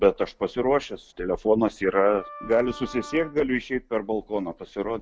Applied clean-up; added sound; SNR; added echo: none; Wind instrument, woodwind instrument; 17 dB; none.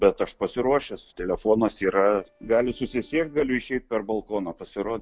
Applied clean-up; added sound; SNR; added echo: neural separator model SepFormer DNS4.